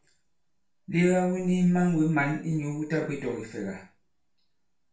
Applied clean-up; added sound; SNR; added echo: none; none; none; reverberation time 0.3 s.